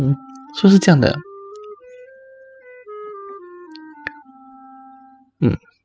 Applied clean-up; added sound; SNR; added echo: classical method spectral subtraction.